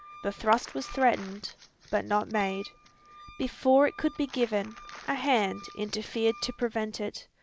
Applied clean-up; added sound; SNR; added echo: none; Wind instrument, woodwind instrument + Crumpling, crinkling; 20 dB; none.